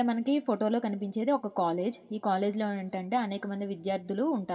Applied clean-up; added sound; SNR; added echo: none; none; none; reverberation time 0.2 s.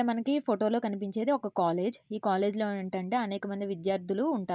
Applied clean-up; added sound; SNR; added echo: none; none; none; none.